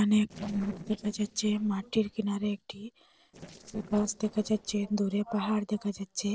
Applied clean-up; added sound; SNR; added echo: neural separator model SepFormer DNS4.